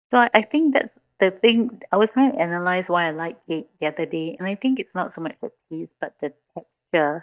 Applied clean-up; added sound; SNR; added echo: neural mask model DeepFilterNet 3.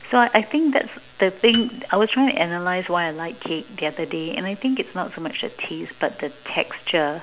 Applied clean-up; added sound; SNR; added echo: none; Piano; 12 dB; none.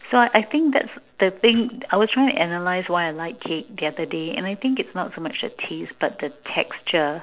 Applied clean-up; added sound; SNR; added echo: neural separator model SepFormer DNS4.